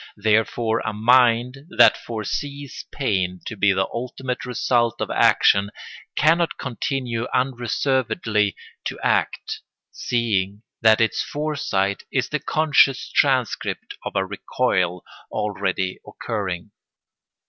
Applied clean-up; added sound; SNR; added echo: none; none; none; none.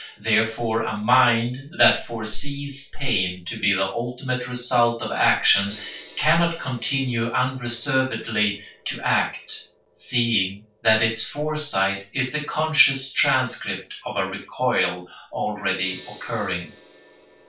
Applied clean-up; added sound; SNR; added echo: none; Gong; 17 dB; reverberation time 0.2 s.